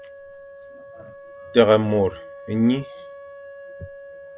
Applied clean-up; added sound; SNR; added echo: none; Wind instrument, woodwind instrument; 17 dB; none.